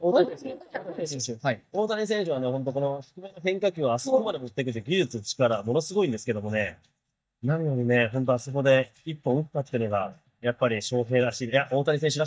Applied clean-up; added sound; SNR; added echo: neural mask model DeepFilterNet 3.